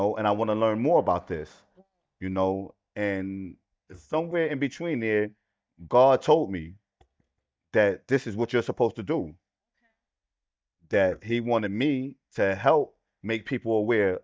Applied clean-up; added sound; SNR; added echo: neural mask model DeepFilterNet 3.